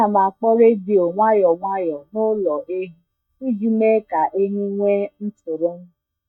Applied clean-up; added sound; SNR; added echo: neural mask model DeepFilterNet 3.